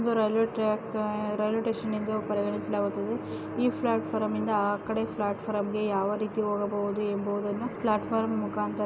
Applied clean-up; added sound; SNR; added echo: none; Bowed string instrument; 14 dB; none.